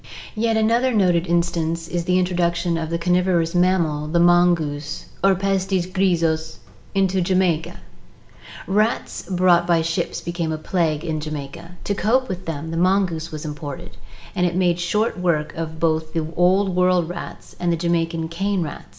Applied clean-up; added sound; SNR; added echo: none; none; none; reverberation time 0.6 s.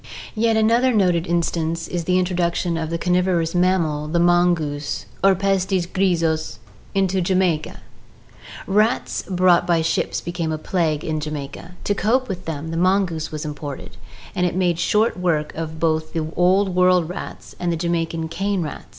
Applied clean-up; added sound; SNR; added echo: none; none; none; none.